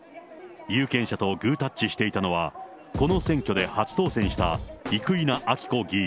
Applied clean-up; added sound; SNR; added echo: none; Snare drum / Drum kit; 7 dB; none.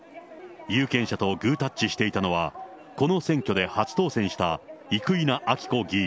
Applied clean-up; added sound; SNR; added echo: none; none; none; none.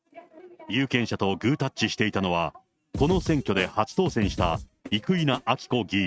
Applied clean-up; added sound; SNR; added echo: neural mask model RNNoise.